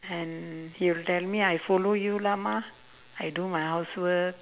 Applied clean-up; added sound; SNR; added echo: none; none; none; none.